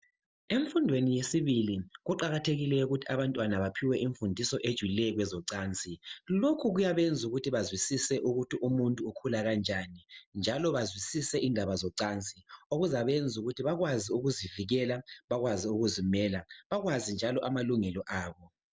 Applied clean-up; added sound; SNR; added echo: none; none; none; none.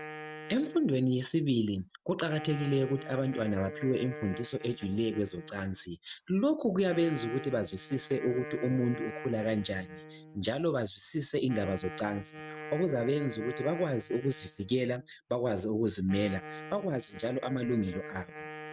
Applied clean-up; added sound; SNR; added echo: neural mask model RNNoise.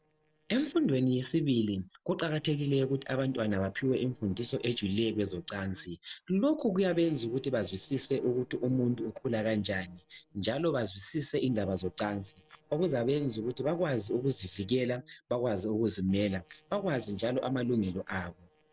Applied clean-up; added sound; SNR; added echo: neural separator model SepFormer DNS4.